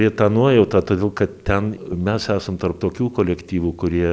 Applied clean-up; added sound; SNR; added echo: none; none; none; none.